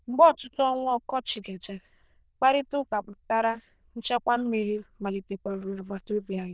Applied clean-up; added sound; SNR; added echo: neural diffusion model UNIVERSE++.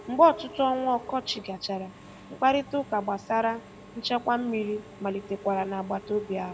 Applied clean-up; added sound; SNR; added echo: none; Engine / Mechanisms; 18 dB; none.